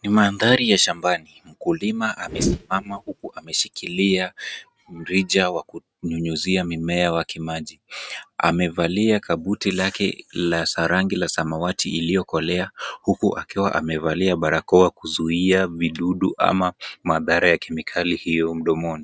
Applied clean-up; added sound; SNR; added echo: neural mask model RNNoise.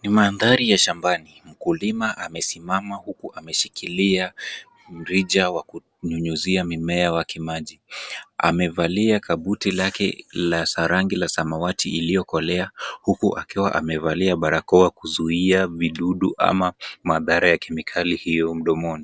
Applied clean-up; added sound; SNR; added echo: none; none; none; none.